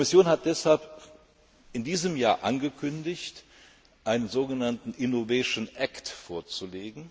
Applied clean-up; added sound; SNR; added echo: none; none; none; none.